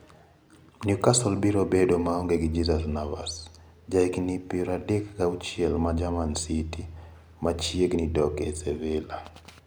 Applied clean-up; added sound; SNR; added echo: none; none; none; none.